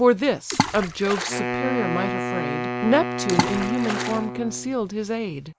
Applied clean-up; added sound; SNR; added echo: none; Wind instrument, woodwind instrument + Water / Splash, splatter; 3 dB; none.